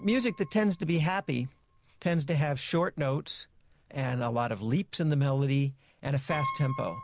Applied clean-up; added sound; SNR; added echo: none; Piano; 16 dB; none.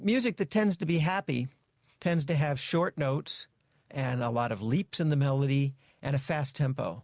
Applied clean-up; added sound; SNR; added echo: none; none; none; none.